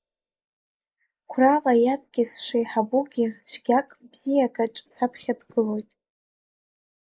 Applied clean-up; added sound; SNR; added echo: neural mask model Resemble Enhance denoiser.